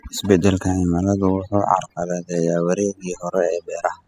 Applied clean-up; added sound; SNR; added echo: classical method spectral subtraction.